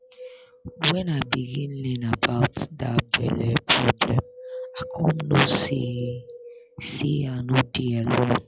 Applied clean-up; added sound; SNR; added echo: classical method log-MMSE.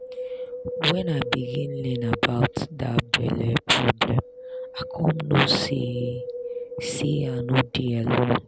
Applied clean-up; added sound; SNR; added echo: none; Wind; 10 dB; none.